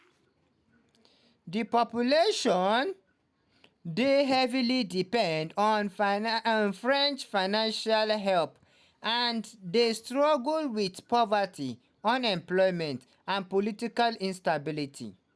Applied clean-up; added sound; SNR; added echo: none; none; none; none.